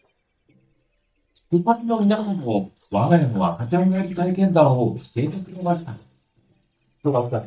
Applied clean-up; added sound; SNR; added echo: neural mask model DeepFilterNet 3.